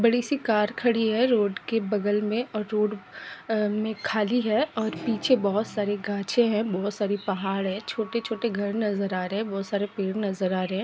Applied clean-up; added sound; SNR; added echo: none; none; none; none.